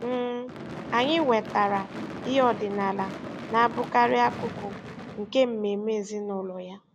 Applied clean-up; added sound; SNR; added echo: none; Gunshot, gunfire / Fireworks; 12 dB; none.